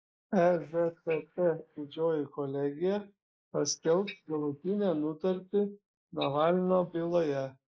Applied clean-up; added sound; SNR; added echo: neural mask model Resemble Enhance denoiser.